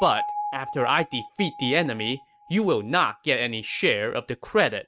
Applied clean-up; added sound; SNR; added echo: neural mask model RNNoise.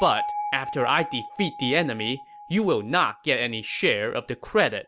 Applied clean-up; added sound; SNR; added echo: none; Bell; 11 dB; none.